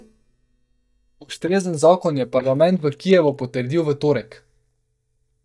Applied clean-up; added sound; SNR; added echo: neural mask model DeepFilterNet 3.